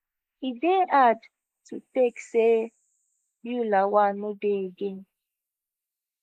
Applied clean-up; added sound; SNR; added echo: neural mask model Resemble Enhance denoiser.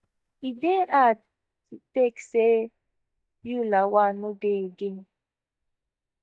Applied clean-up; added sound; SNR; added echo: neural mask model DeepFilterNet 3.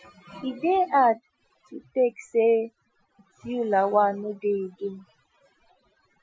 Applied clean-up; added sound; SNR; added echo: classical method Wiener filter.